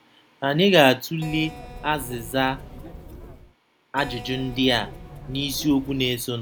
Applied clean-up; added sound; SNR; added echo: none; Keyboard (musical); 15 dB; none.